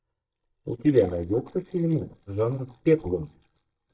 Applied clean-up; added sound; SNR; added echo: neural mask model DeepFilterNet 3.